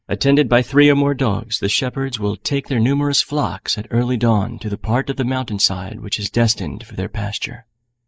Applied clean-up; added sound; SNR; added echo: neural mask model Resemble Enhance denoiser.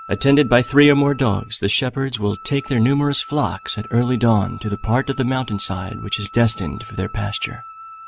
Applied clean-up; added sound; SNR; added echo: none; Wind instrument, woodwind instrument; 19 dB; none.